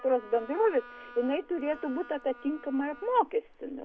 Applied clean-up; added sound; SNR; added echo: none; Wind instrument, woodwind instrument; 20 dB; none.